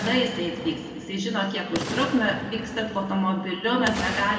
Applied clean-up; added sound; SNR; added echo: none; Boom; 10 dB; reverberation time 2.0 s.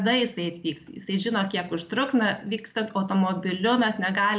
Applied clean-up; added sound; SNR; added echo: none; none; none; none.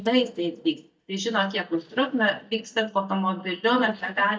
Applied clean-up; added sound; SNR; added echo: neural mask model DeepFilterNet 3.